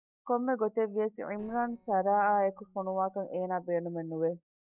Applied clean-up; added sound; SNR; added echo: neural separator model SepFormer DNS4.